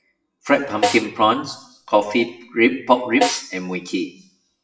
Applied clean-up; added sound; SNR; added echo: classical method WPE with log-MMSE.